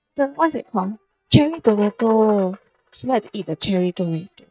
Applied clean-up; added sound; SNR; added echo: neural mask model DeepFilterNet 3.